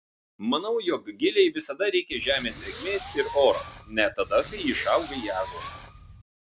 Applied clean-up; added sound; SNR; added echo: none; Fireworks; 13 dB; none.